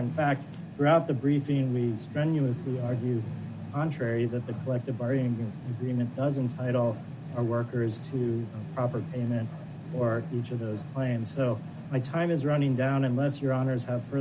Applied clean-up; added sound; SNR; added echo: none; none; none; none.